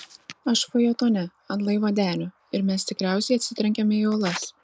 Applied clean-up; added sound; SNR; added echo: none; none; none; none.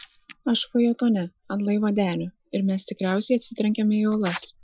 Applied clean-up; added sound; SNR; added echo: classical method Wiener filter.